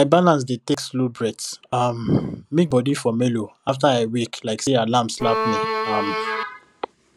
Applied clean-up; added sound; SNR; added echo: none; Bowed string instrument; 2 dB; none.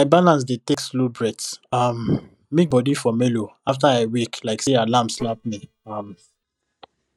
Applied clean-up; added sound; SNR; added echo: neural mask model DeepFilterNet 3.